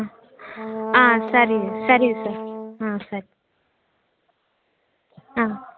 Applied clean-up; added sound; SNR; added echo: none; Brass instrument; 6 dB; none.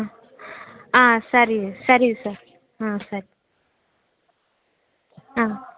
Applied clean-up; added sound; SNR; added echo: none; none; none; none.